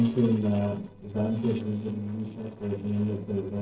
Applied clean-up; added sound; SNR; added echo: neural separator model SepFormer DNS4.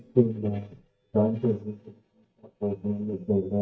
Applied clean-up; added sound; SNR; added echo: neural mask model DeepFilterNet 3.